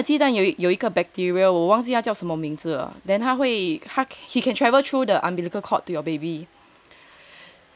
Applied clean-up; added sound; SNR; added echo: none; none; none; none.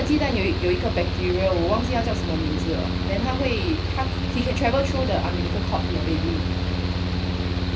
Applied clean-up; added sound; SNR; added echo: none; Mechanical fan; -2 dB; reverberation time 0.3 s.